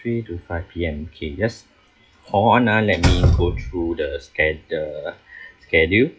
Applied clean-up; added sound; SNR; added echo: classical method WPE with log-MMSE.